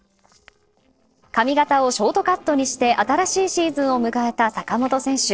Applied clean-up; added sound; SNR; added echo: neural separator model SepFormer DNS4.